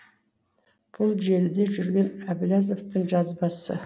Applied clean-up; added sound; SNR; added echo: none; none; none; none.